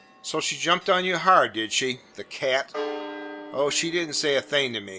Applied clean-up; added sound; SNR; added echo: none; Church bell; 14 dB; none.